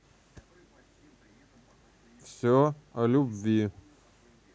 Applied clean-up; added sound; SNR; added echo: none; none; none; none.